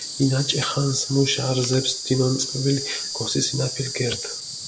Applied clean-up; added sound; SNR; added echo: none; Insect; 7 dB; none.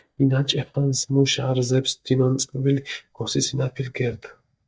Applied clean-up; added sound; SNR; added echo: neural mask model DeepFilterNet 3.